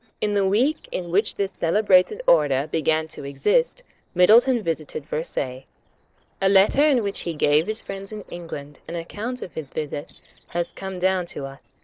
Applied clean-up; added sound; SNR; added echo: neural separator model SepFormer DNS4.